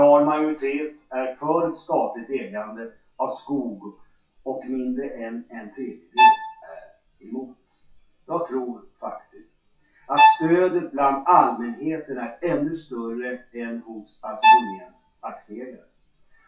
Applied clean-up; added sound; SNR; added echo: classical method WPE with log-MMSE.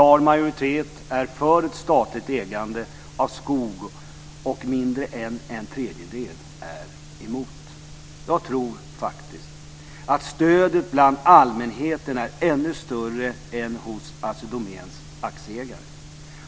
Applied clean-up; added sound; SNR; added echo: none; none; none; none.